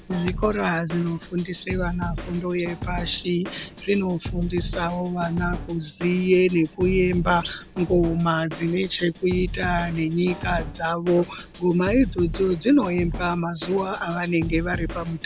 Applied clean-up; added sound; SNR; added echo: none; Drum kit; 10 dB; none.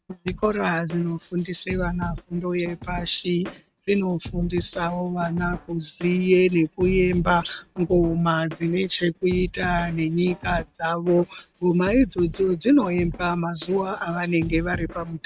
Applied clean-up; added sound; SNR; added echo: neural mask model RNNoise.